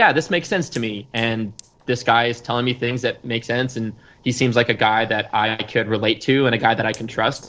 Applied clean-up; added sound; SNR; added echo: neural separator model SepFormer DNS4.